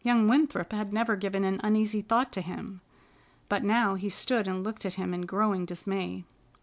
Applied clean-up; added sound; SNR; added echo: none; none; none; none.